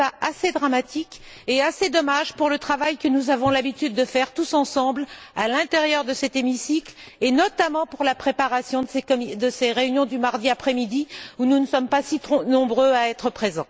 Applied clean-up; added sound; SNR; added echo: none; none; none; none.